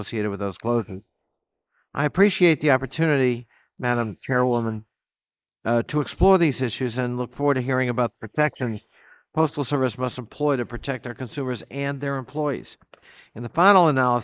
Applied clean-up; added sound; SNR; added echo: neural mask model Resemble Enhance denoiser.